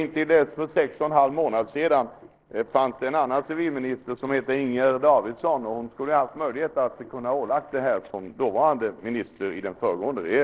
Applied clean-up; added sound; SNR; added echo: neural separator model SepFormer DNS4.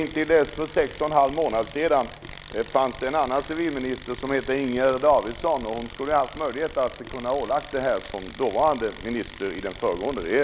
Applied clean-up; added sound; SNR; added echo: none; Tools; 14 dB; none.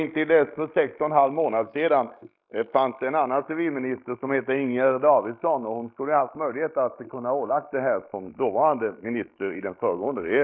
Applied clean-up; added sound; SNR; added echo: neural mask model Resemble Enhance denoiser.